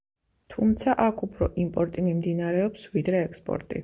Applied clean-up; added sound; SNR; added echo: none; none; none; none.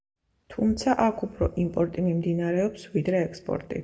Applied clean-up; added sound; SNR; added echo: none; none; none; reverberation time 1.1 s.